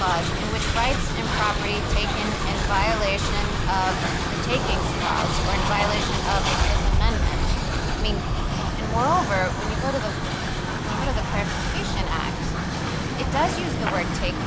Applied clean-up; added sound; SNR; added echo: none; Train; -5 dB; none.